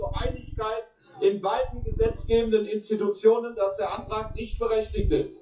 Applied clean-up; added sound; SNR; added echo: classical method WPE with log-MMSE.